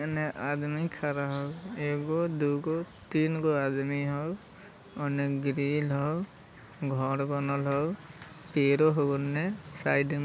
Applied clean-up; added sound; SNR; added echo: none; none; none; none.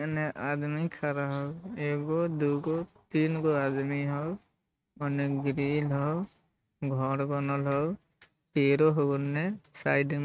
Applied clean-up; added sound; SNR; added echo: neural mask model RNNoise.